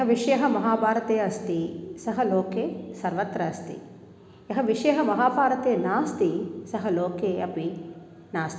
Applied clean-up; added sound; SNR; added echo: none; none; none; none.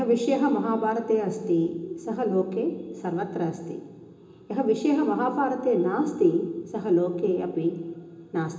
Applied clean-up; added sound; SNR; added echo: none; none; none; reverberation time 0.2 s.